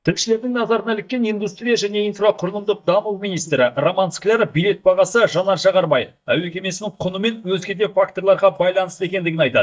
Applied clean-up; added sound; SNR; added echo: neural mask model DeepFilterNet 3.